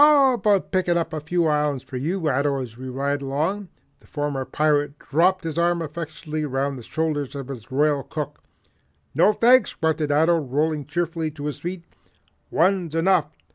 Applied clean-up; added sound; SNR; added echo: none; none; none; none.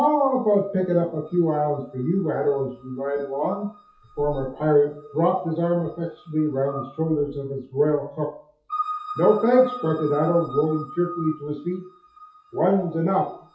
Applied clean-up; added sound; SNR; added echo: classical method WPE with log-MMSE.